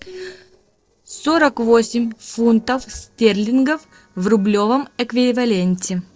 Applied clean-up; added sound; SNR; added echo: neural separator model SepFormer DNS4.